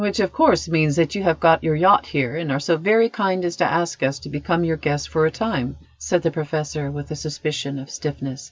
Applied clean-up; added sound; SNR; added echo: none; none; none; none.